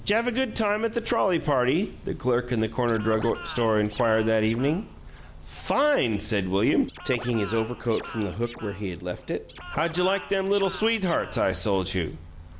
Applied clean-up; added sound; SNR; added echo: none; Scratching (performance technique); 16 dB; none.